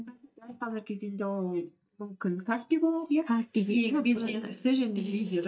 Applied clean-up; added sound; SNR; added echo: neural mask model DeepFilterNet 3.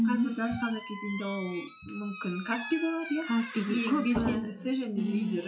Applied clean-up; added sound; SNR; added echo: classical method WPE with log-MMSE.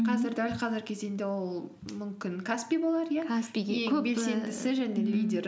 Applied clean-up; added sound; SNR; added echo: none; none; none; none.